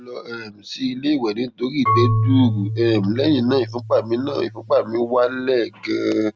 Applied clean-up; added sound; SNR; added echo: none; Marimba, xylophone / Wood; 5 dB; none.